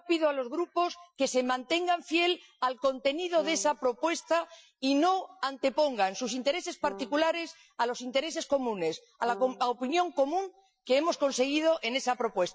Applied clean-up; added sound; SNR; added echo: classical method Wiener filter.